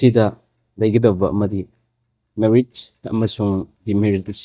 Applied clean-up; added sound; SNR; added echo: neural mask model DeepFilterNet 3.